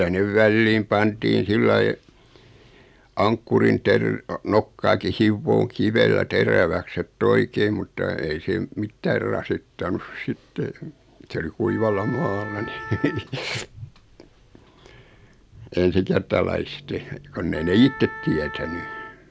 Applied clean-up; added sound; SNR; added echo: none; Wind instrument, woodwind instrument; 14 dB; none.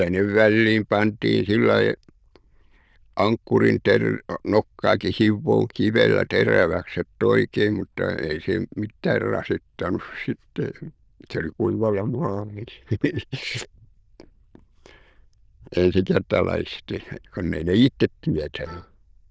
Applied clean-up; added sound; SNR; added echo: neural diffusion model UNIVERSE++.